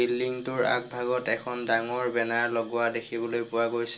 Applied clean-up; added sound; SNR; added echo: none; none; none; reverberation time 0.2 s.